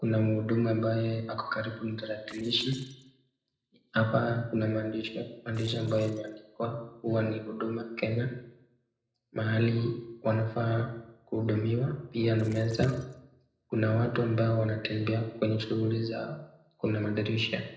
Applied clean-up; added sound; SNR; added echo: neural separator model SepFormer DNS4.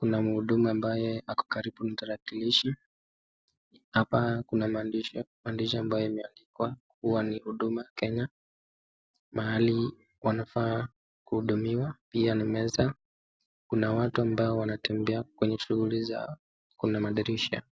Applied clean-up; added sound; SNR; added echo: none; none; none; none.